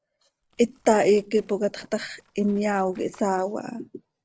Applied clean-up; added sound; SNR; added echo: neural separator model SepFormer DNS4.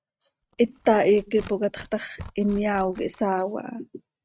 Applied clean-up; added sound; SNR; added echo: neural mask model RNNoise.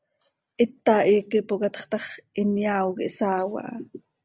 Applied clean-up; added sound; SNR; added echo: none; none; none; none.